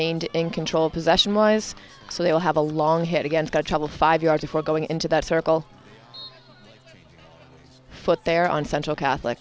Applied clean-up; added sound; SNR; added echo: none; none; none; none.